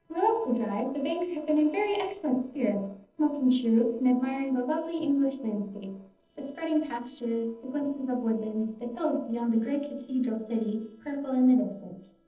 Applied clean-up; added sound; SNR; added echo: neural separator model SepFormer DNS4.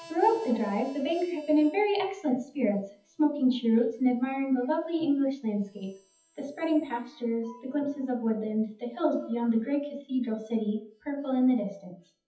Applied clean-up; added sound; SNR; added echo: classical method WPE with log-MMSE.